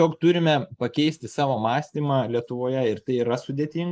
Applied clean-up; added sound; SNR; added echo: neural mask model Resemble Enhance denoiser.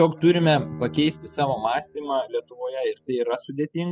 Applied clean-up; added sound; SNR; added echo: classical method spectral subtraction.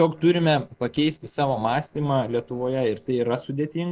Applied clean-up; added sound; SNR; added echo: neural separator model SepFormer DNS4.